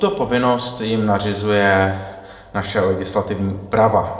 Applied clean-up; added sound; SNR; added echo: none; none; none; reverberation time 0.7 s.